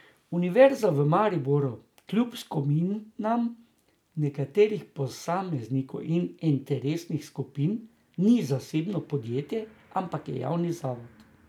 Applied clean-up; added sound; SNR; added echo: none; none; none; none.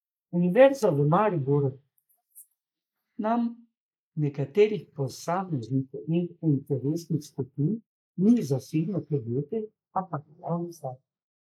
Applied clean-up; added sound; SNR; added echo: neural mask model Resemble Enhance denoiser.